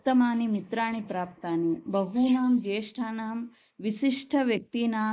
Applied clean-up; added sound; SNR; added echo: neural mask model Resemble Enhance denoiser.